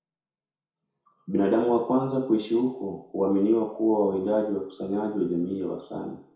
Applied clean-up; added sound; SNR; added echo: none; none; none; reverberation time 0.6 s.